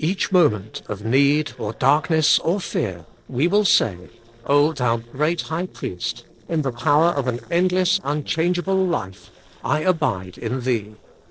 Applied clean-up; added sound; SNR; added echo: neural separator model SepFormer DNS4.